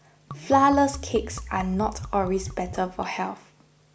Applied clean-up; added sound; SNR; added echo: none; Liquid; 12 dB; none.